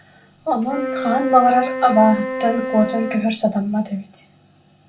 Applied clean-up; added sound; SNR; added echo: none; Wind instrument, woodwind instrument; 7 dB; reverberation time 0.2 s.